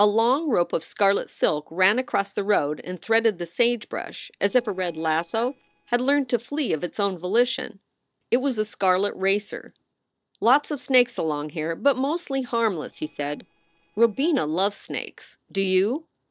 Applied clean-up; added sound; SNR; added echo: neural separator model SepFormer DNS4.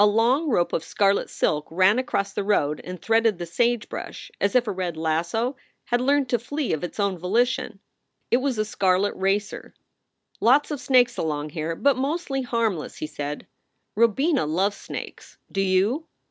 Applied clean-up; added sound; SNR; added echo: none; none; none; none.